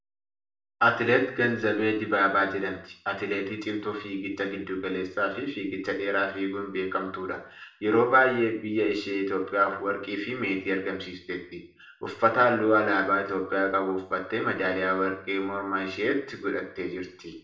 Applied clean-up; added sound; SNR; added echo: none; none; none; reverberation time 0.5 s.